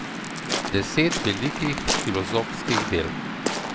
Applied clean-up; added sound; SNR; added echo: none; Waves, surf; 1 dB; none.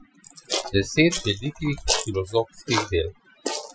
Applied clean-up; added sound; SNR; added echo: classical method Wiener filter.